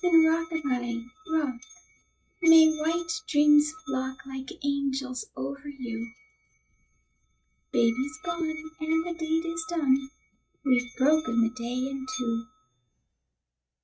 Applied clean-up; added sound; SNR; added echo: neural mask model RNNoise.